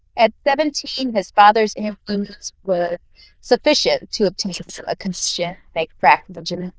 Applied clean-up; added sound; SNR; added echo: neural diffusion model UNIVERSE++.